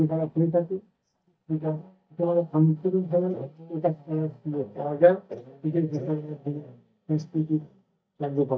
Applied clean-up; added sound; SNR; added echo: neural mask model DeepFilterNet 3.